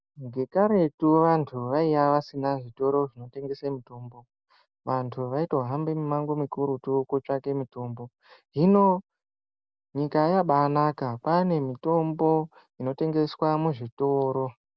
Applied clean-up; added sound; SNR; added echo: none; none; none; none.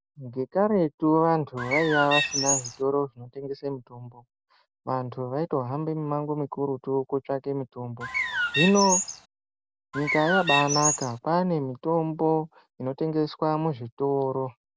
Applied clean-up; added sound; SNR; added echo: none; Bird; 0 dB; none.